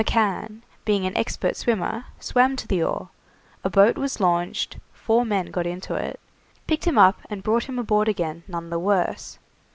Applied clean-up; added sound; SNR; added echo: none; none; none; none.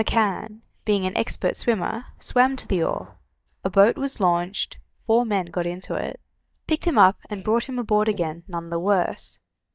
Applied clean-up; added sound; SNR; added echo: neural mask model DeepFilterNet 3.